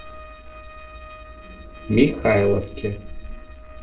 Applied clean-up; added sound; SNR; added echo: neural separator model SepFormer DNS4.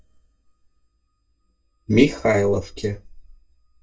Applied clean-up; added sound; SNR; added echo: neural mask model DeepFilterNet 3.